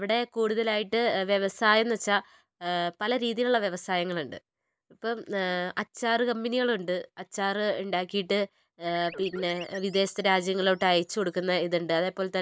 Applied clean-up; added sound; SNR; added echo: neural mask model Resemble Enhance denoiser.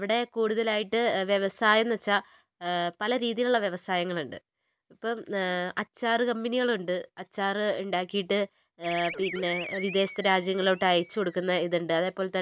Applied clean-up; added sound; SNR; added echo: none; Animal; 12 dB; none.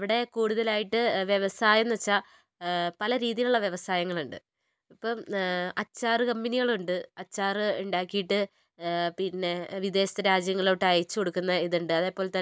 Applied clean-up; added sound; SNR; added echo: none; none; none; none.